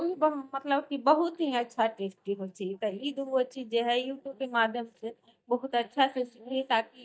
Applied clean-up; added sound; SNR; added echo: neural mask model DeepFilterNet 3.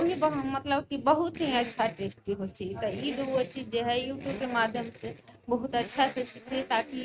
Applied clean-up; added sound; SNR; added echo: neural mask model RNNoise.